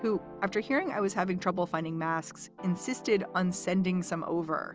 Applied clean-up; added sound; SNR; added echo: none; none; none; none.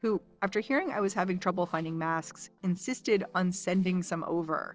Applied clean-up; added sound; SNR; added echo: neural separator model SepFormer DNS4.